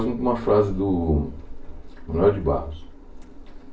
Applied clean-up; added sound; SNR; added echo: none; none; none; reverberation time 0.3 s.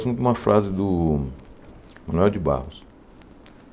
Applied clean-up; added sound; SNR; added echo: none; none; none; none.